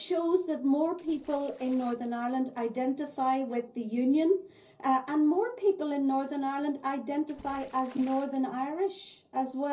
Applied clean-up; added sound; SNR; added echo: neural separator model SepFormer DNS4.